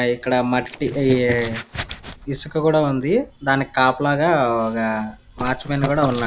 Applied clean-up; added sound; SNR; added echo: neural mask model Resemble Enhance denoiser.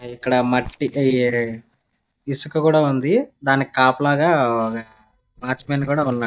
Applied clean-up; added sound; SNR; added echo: neural mask model DeepFilterNet 3.